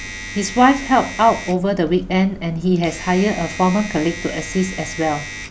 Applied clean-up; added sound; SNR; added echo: none; Domestic sounds, home sounds; 14 dB; none.